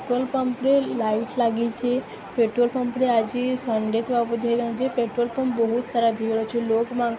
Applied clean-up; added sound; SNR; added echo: none; none; none; none.